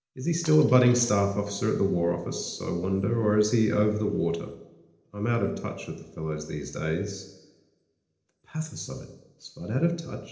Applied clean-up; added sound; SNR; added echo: neural separator model SepFormer DNS4.